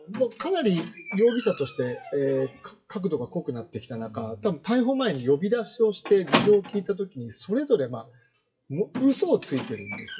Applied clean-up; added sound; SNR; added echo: classical method WPE with log-MMSE.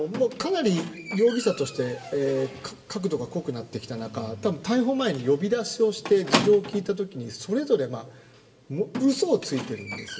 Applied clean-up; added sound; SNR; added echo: none; Squeak; 11 dB; reverberation time 1.7 s.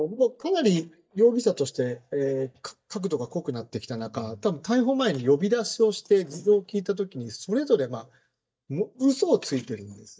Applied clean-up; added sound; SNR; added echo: neural mask model DeepFilterNet 3.